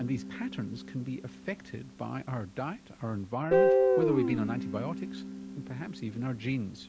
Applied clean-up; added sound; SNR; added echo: none; Guitar; -4 dB; none.